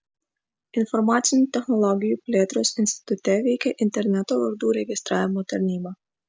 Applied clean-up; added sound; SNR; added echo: none; none; none; none.